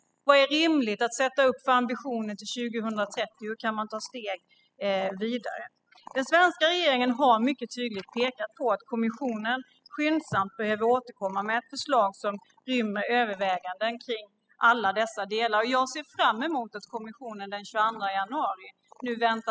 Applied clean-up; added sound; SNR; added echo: classical method spectral subtraction.